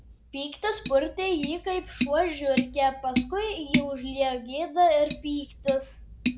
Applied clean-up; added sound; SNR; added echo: none; Tap; 6 dB; none.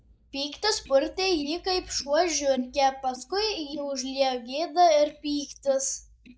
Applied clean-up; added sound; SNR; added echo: neural mask model DeepFilterNet 3.